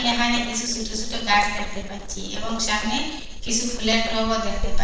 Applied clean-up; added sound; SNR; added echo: neural separator model SepFormer DNS4.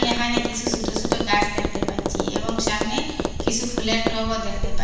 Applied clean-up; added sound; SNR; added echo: none; Tap; -2 dB; reverberation time 1.1 s.